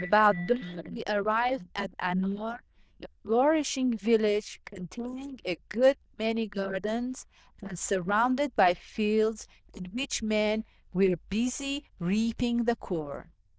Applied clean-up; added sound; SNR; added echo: neural diffusion model UNIVERSE++.